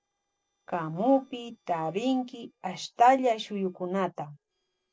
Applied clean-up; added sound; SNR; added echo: neural separator model SepFormer DNS4.